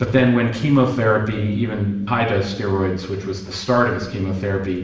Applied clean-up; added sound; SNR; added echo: none; none; none; reverberation time 0.8 s.